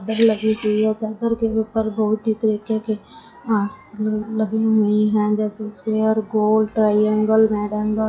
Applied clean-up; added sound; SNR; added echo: classical method log-MMSE.